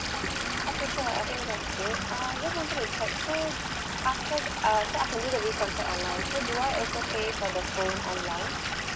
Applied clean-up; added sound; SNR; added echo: none; Stream / Liquid; -1 dB; none.